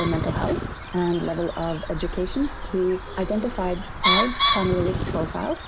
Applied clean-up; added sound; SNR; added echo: none; Bird; -4 dB; none.